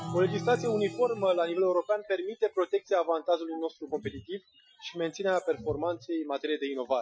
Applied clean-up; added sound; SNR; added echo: classical method Wiener filter.